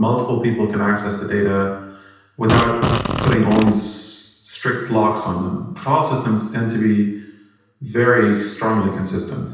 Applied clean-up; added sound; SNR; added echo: none; Fart; 1 dB; reverberation time 0.9 s.